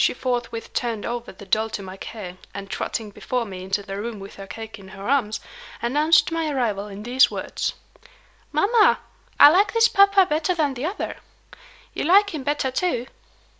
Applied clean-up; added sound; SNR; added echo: none; none; none; none.